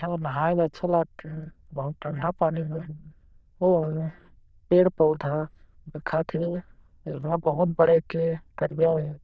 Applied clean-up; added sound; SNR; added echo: neural diffusion model UNIVERSE++.